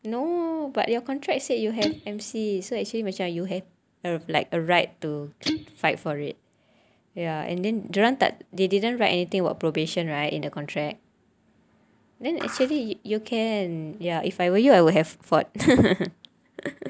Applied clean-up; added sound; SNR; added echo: none; Skateboard + Guitar; 10 dB; none.